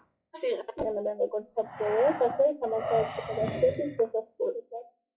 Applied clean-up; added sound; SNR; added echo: classical method WPE with log-MMSE.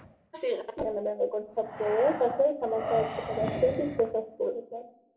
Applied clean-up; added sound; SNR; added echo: none; Breathing; 10 dB; reverberation time 0.5 s.